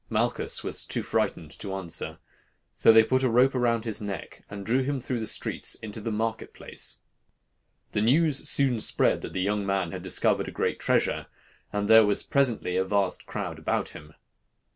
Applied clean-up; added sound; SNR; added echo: none; none; none; none.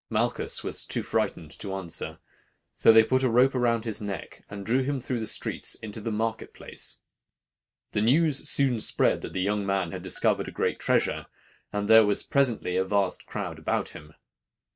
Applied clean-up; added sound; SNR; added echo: neural mask model DeepFilterNet 3.